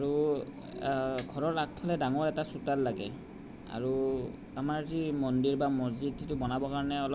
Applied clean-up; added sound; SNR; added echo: none; Bicycle bell; 5 dB; none.